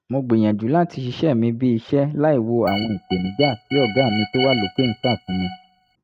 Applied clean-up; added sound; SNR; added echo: neural mask model RNNoise.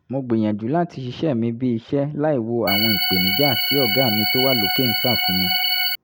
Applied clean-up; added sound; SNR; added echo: none; Organ; -2 dB; none.